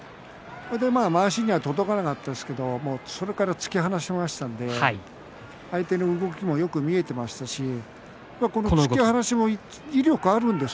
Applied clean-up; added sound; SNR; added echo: none; none; none; none.